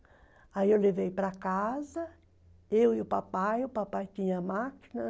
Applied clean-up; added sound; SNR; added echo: none; none; none; none.